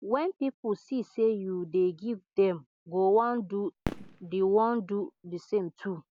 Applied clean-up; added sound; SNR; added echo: none; Fireworks; 13 dB; none.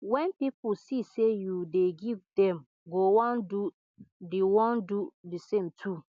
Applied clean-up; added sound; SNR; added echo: none; none; none; none.